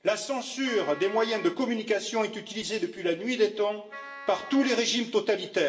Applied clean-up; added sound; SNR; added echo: none; Wind instrument, woodwind instrument; 15 dB; reverberation time 0.7 s.